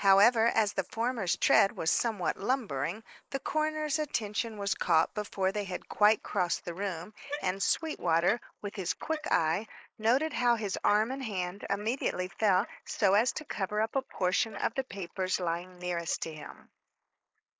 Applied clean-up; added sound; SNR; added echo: neural mask model Resemble Enhance denoiser.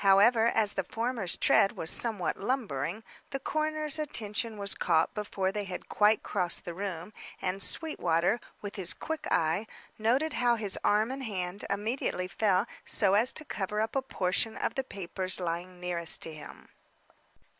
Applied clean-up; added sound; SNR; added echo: none; none; none; none.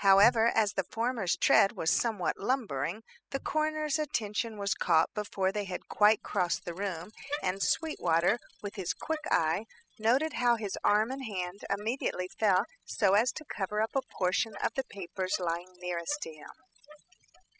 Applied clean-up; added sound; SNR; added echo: classical method spectral subtraction.